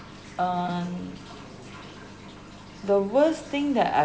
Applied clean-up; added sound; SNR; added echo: none; none; none; none.